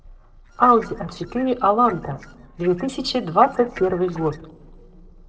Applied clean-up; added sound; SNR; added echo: neural separator model SepFormer DNS4.